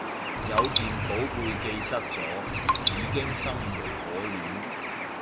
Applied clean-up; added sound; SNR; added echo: none; Raindrop + Bird; -5 dB; none.